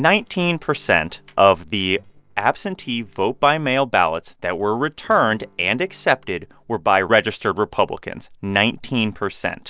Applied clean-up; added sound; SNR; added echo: neural separator model SepFormer DNS4.